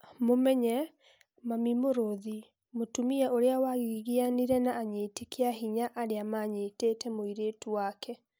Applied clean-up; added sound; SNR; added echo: none; none; none; none.